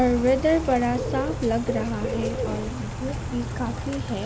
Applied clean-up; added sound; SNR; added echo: none; Bird / Rain; 4 dB; none.